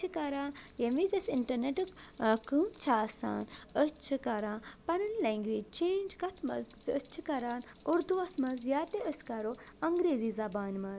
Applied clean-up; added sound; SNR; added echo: none; Bell; 0 dB; none.